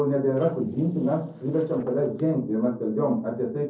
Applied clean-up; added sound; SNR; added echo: neural separator model SepFormer DNS4.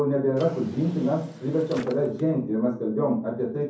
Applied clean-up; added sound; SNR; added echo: none; Drawer open or close; 20 dB; reverberation time 0.6 s.